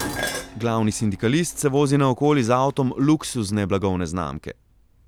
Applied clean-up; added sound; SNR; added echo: none; Dishes, pots, and pans; 15 dB; none.